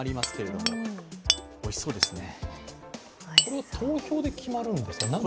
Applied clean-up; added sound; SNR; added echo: none; Hammer; 1 dB; none.